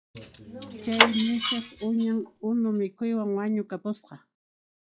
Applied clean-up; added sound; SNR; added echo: classical method log-MMSE.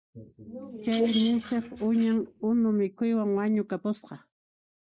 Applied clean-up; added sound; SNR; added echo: neural mask model Resemble Enhance denoiser.